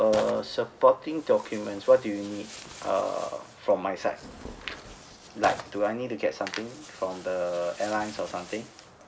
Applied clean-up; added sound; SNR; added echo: none; Tearing; 16 dB; reverberation time 1.1 s.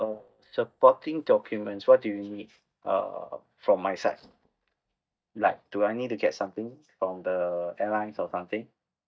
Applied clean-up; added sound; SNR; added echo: neural mask model DeepFilterNet 3.